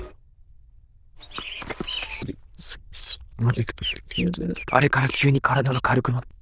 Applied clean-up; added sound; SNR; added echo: neural diffusion model UNIVERSE++.